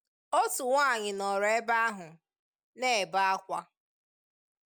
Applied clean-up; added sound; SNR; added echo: none; none; none; none.